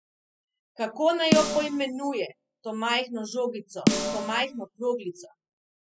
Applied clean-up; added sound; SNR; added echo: classical method spectral subtraction.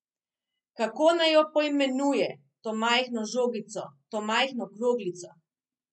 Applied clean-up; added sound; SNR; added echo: none; none; none; none.